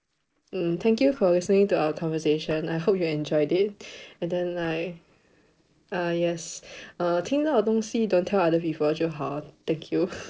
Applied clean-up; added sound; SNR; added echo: neural separator model SepFormer DNS4.